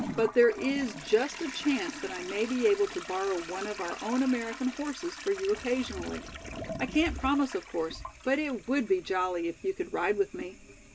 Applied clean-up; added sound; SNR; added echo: none; Toilet flush; 12 dB; none.